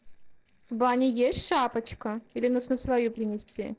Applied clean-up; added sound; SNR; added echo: neural separator model SepFormer DNS4.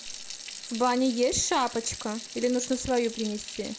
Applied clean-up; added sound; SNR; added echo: none; Sink (filling or washing) / Water tap, faucet; 12 dB; none.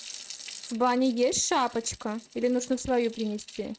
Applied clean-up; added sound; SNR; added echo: neural mask model RNNoise.